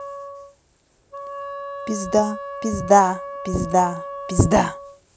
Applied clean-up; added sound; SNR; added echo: none; Wind instrument, woodwind instrument; 11 dB; none.